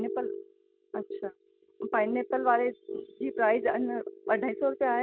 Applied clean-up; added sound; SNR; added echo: neural mask model RNNoise.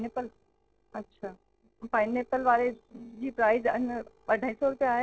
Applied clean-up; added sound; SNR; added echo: neural separator model SepFormer DNS4.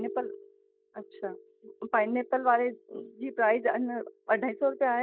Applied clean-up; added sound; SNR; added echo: neural mask model DeepFilterNet 3.